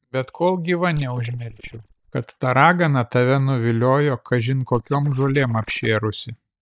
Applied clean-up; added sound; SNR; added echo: neural mask model DeepFilterNet 3.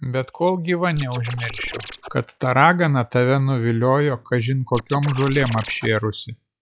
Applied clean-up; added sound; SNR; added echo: classical method log-MMSE.